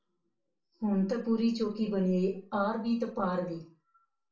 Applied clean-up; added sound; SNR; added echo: none; none; none; reverberation time 0.3 s.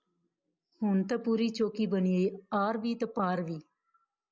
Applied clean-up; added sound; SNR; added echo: none; none; none; none.